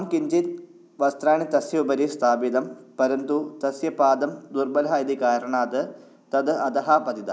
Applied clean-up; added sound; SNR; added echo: none; none; none; none.